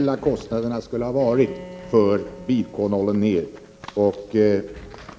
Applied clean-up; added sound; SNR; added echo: none; Sliding door + Bowed string instrument; 20 dB; none.